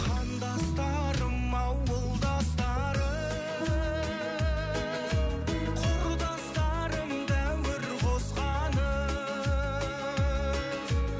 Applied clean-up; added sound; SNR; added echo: none; Guitar; 11 dB; none.